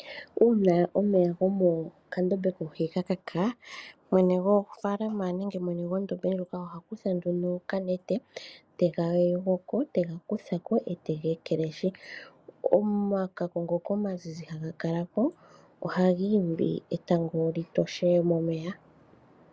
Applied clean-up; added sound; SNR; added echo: none; none; none; none.